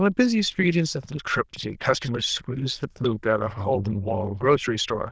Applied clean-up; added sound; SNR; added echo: neural diffusion model UNIVERSE++.